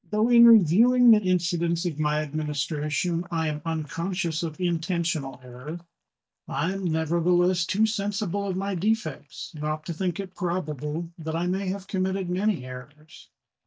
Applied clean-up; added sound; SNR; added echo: neural mask model DeepFilterNet 3.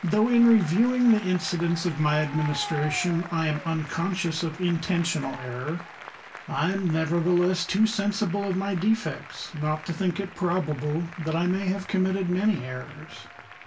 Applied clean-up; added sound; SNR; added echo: none; Applause; 16 dB; reverberation time 0.2 s.